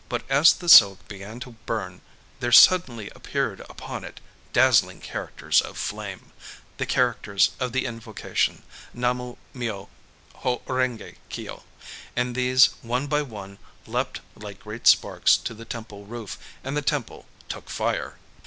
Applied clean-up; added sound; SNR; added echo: none; none; none; none.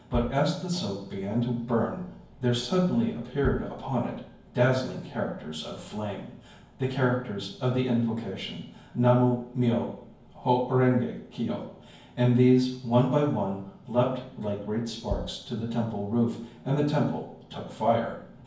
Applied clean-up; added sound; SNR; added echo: none; Bass drum; 13 dB; reverberation time 0.9 s.